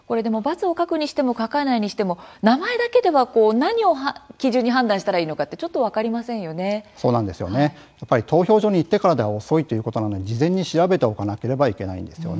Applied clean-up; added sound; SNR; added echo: none; none; none; none.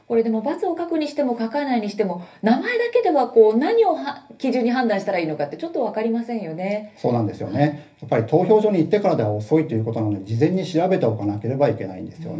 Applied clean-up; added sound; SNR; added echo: none; none; none; reverberation time 0.3 s.